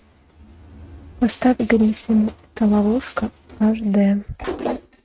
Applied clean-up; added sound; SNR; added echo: neural mask model RNNoise.